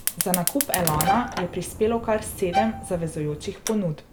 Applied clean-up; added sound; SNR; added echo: none; Fire + Bowed string instrument; 3 dB; none.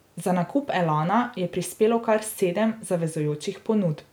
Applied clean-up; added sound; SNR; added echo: none; none; none; none.